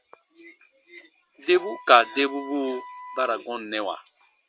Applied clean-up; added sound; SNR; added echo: none; Wind instrument, woodwind instrument; 18 dB; none.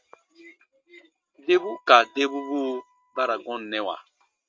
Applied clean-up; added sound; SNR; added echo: neural mask model RNNoise.